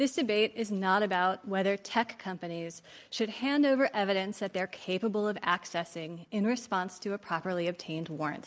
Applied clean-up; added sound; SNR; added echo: none; none; none; none.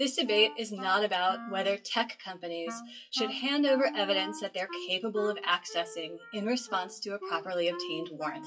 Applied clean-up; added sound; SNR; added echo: classical method WPE with log-MMSE.